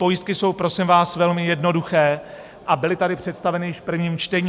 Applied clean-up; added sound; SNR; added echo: none; none; none; none.